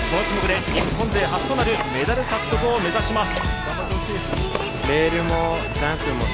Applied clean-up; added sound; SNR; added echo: none; Splash, splatter + Wind instrument, woodwind instrument; 18 dB; none.